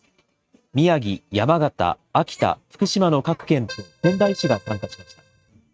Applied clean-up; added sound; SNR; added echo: neural mask model RNNoise.